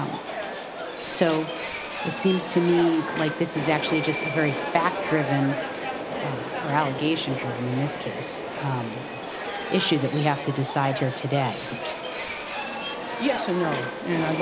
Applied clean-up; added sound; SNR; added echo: none; Subway, metro, underground; 4 dB; none.